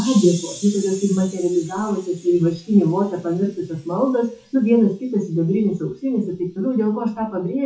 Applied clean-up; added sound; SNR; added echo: classical method WPE with log-MMSE.